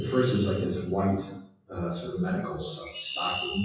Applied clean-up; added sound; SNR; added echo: classical method WPE with log-MMSE.